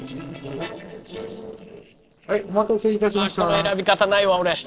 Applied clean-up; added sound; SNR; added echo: neural separator model SepFormer DNS4.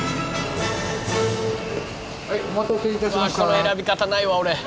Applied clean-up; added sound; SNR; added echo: none; Keyboard (musical); 14 dB; none.